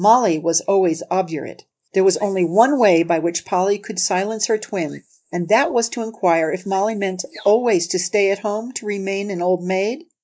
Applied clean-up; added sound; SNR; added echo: neural mask model Resemble Enhance denoiser.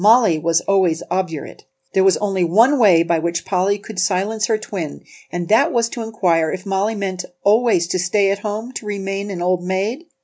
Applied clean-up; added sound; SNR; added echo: none; none; none; none.